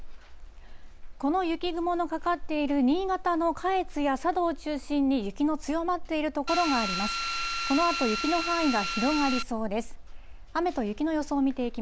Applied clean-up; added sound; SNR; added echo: none; Drill; 3 dB; none.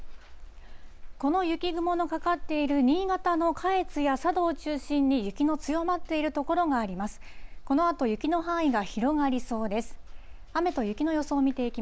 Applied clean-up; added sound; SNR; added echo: none; none; none; none.